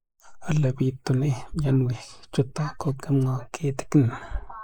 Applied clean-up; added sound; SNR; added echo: neural mask model Resemble Enhance denoiser.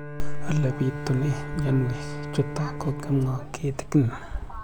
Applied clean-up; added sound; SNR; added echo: none; Bowed string instrument; 10 dB; none.